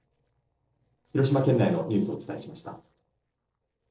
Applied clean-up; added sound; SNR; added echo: neural separator model SepFormer DNS4.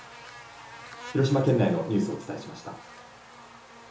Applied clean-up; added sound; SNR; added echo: none; Buzz; 17 dB; reverberation time 1.2 s.